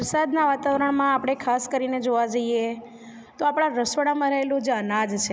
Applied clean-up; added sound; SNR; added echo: none; none; none; none.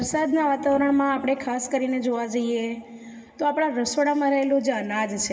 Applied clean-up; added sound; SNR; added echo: none; none; none; reverberation time 1.7 s.